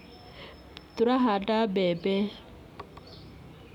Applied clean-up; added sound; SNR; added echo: none; none; none; none.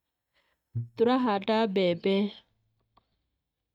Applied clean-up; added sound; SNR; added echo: neural mask model DeepFilterNet 3.